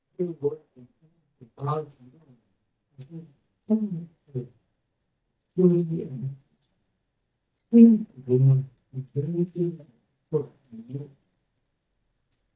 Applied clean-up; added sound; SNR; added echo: neural mask model DeepFilterNet 3.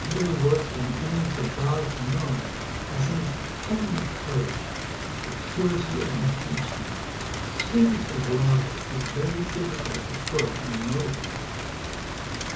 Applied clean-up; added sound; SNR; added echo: none; Rain; 4 dB; reverberation time 0.6 s.